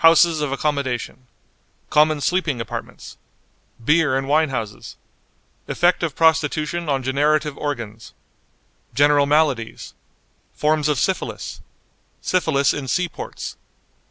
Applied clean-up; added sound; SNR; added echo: none; none; none; none.